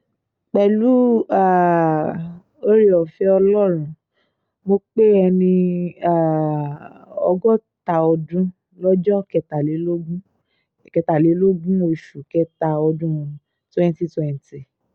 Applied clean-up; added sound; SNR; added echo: none; none; none; none.